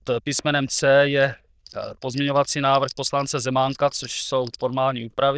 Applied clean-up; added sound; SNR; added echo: neural diffusion model UNIVERSE++.